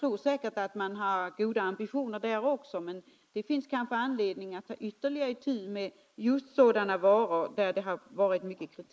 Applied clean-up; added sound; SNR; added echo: neural mask model Resemble Enhance denoiser.